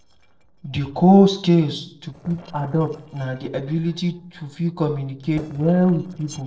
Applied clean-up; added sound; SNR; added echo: neural separator model SepFormer DNS4.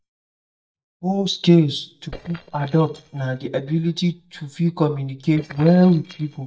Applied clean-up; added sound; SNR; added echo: neural mask model DeepFilterNet 3.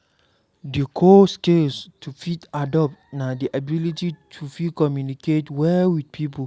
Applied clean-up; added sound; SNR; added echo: none; none; none; none.